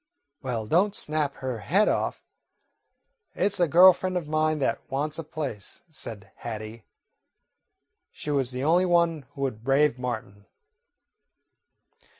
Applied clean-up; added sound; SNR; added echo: none; none; none; none.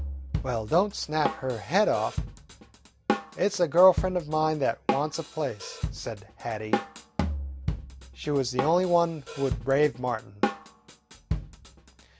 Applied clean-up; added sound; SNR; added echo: none; Drum kit; 6 dB; none.